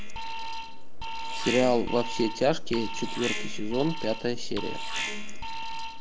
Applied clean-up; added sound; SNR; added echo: none; Alarm; 0 dB; none.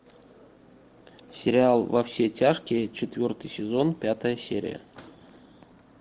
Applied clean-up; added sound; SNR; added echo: none; none; none; none.